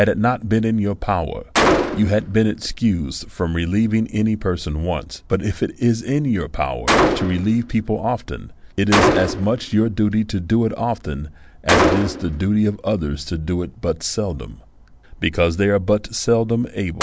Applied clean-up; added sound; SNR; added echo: none; Gunshot, gunfire; 5 dB; none.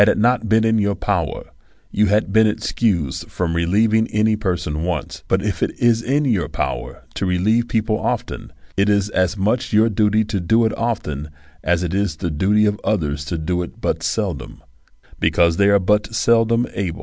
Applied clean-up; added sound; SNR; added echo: none; none; none; none.